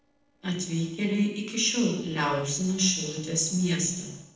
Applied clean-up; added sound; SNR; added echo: neural separator model SepFormer DNS4.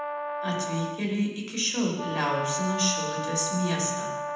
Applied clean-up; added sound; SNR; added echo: none; Brass instrument; 4 dB; reverberation time 1.1 s.